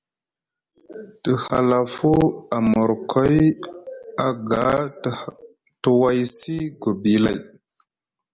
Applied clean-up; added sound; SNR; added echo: none; none; none; none.